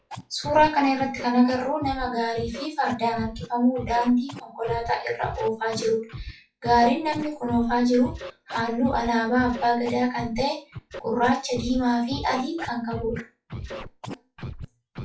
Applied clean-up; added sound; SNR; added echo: classical method WPE with log-MMSE.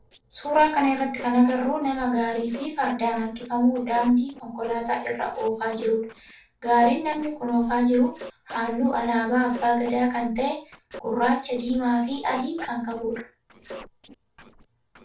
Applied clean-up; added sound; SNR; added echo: neural separator model SepFormer DNS4.